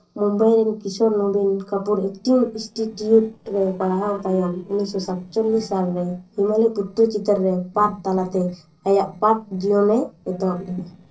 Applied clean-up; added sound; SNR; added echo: neural separator model SepFormer DNS4.